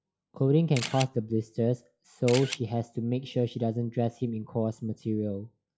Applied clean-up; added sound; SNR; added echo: classical method log-MMSE.